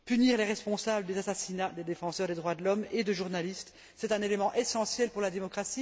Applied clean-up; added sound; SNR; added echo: none; none; none; none.